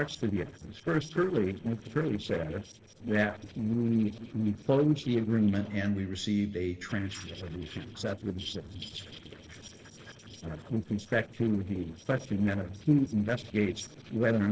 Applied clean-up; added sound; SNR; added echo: neural separator model SepFormer DNS4.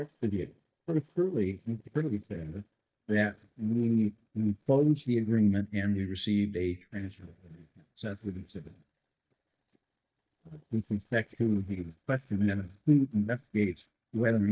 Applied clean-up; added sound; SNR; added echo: neural mask model DeepFilterNet 3.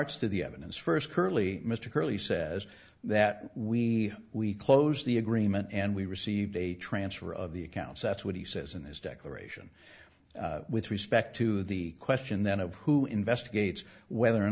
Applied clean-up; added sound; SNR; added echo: none; none; none; none.